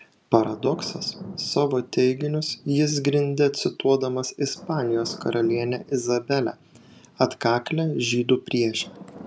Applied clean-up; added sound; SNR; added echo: none; Thunder / Rain; 20 dB; none.